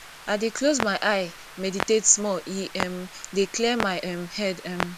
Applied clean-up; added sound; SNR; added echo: none; Clock; 10 dB; none.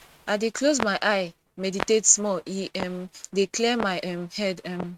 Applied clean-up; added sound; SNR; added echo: neural mask model RNNoise.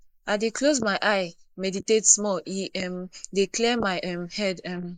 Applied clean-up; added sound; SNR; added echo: neural mask model Resemble Enhance denoiser.